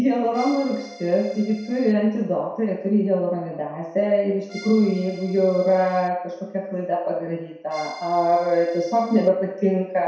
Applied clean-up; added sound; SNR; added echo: none; Accordion; 20 dB; reverberation time 0.7 s.